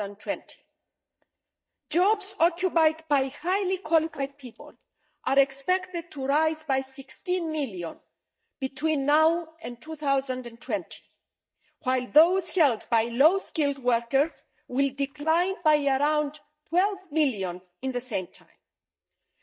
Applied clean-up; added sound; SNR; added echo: neural mask model DeepFilterNet 3.